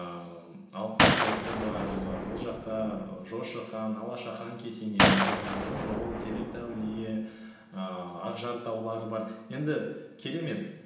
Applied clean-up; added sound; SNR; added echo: none; Gunshot, gunfire; -4 dB; reverberation time 1.2 s.